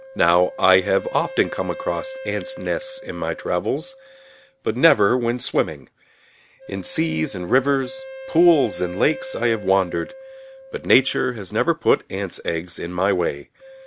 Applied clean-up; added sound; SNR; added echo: none; Wind instrument, woodwind instrument; 16 dB; none.